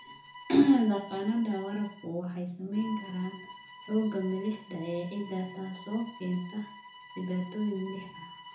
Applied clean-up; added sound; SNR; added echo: none; Bowed string instrument; 17 dB; reverberation time 0.6 s.